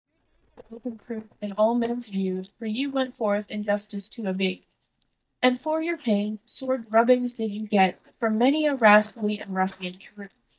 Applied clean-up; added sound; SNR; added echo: neural mask model DeepFilterNet 3.